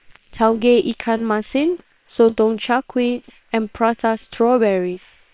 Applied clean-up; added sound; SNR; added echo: neural separator model SepFormer WHAM!.